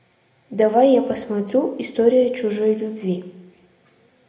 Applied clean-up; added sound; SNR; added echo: none; none; none; reverberation time 0.8 s.